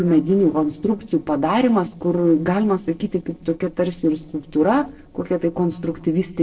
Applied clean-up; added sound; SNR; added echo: neural separator model SepFormer DNS4.